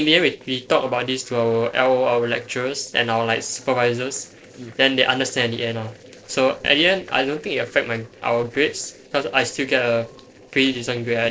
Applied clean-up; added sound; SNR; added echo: neural separator model SepFormer DNS4.